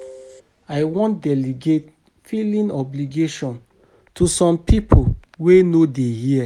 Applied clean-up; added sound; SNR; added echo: none; none; none; none.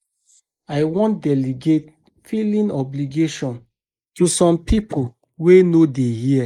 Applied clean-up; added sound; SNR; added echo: neural mask model Resemble Enhance denoiser.